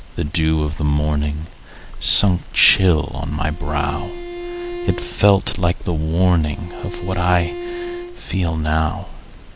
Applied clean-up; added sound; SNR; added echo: none; Bowed string instrument; 12 dB; none.